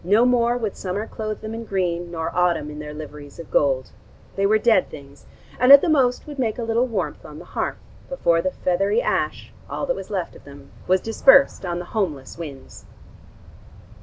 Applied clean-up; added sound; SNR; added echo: none; Wind; 19 dB; none.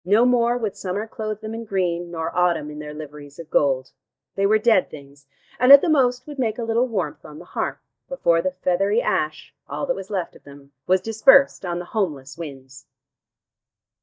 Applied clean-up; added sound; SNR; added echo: neural mask model DeepFilterNet 3.